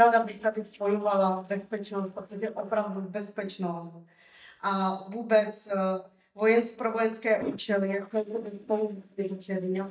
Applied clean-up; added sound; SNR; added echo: neural mask model DeepFilterNet 3.